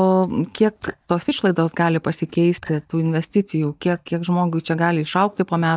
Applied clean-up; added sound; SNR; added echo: neural mask model DeepFilterNet 3.